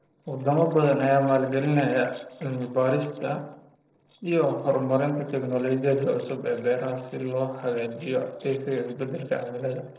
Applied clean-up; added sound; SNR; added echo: neural separator model SepFormer DNS4.